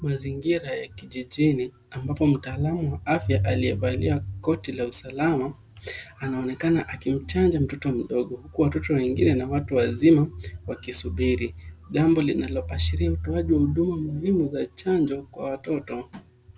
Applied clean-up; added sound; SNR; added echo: none; none; none; none.